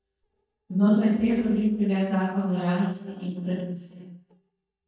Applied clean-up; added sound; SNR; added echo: neural mask model DeepFilterNet 3.